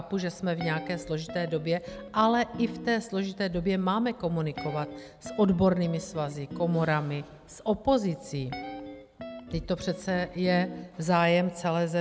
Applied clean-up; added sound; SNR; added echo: none; Guitar; 14 dB; none.